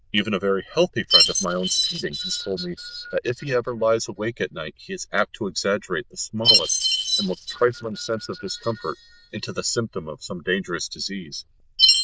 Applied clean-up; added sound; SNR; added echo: neural diffusion model UNIVERSE++.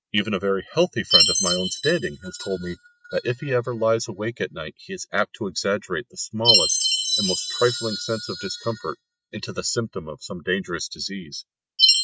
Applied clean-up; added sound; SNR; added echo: neural mask model RNNoise.